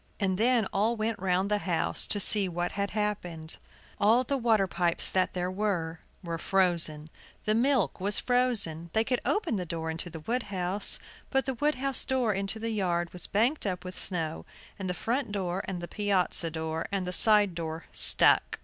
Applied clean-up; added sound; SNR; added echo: none; none; none; none.